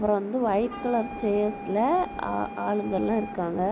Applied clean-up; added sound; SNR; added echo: none; Wind instrument, woodwind instrument; 15 dB; none.